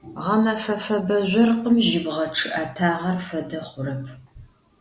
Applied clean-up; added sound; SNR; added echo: none; none; none; none.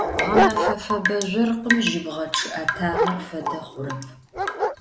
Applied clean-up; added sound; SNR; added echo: none; Dog + Drip / Rain; -1 dB; none.